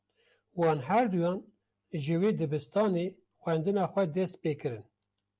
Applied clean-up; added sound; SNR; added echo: none; none; none; none.